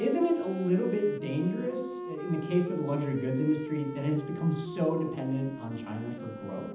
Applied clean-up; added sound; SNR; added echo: none; Wind instrument, woodwind instrument; 11 dB; reverberation time 0.8 s.